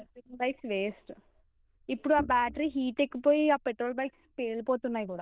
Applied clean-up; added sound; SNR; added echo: neural diffusion model UNIVERSE++.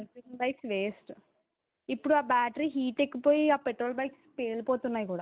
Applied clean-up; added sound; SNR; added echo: none; none; none; none.